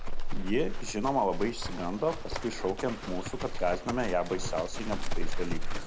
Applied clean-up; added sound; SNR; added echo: none; Livestock, farm animals, working animals; -2 dB; none.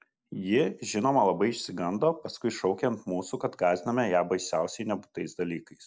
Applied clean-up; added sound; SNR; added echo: none; none; none; none.